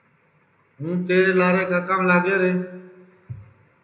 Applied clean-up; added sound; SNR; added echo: none; none; none; reverberation time 0.8 s.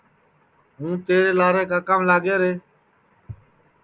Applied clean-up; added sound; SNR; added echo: none; none; none; none.